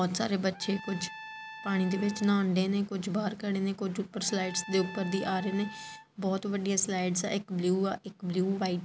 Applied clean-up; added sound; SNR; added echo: none; Trumpet; 15 dB; none.